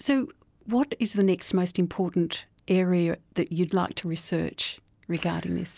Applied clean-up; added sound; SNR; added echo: none; none; none; none.